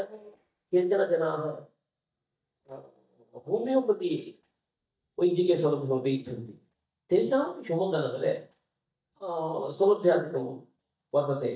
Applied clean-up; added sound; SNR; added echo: neural mask model DeepFilterNet 3.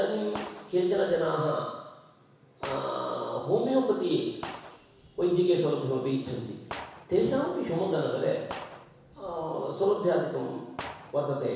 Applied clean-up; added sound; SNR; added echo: none; Gunshot, gunfire; 18 dB; reverberation time 1.1 s.